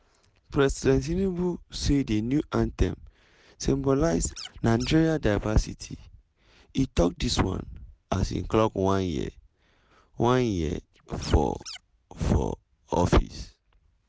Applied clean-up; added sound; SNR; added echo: none; Scratching (performance technique); 17 dB; none.